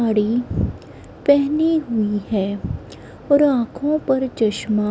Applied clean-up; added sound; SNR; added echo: none; none; none; none.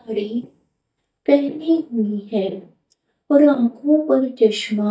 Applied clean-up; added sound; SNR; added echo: neural mask model DeepFilterNet 3.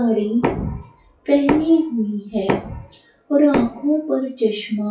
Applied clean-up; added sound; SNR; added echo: classical method WPE with log-MMSE.